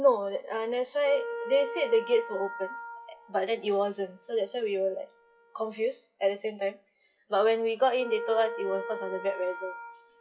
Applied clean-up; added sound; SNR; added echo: classical method log-MMSE.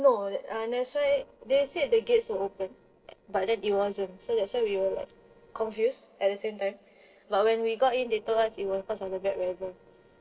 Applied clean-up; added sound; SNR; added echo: neural separator model SepFormer DNS4.